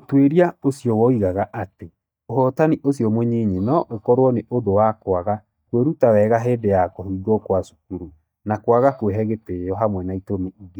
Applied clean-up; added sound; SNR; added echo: neural mask model DeepFilterNet 3.